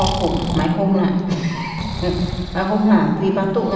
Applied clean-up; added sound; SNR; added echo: none; Breathing; 9 dB; reverberation time 1.6 s.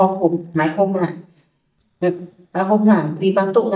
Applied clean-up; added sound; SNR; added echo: neural mask model DeepFilterNet 3.